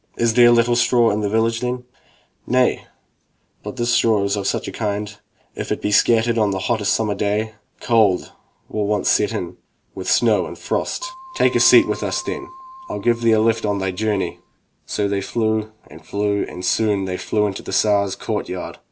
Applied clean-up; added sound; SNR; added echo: none; Keyboard (musical); 19 dB; none.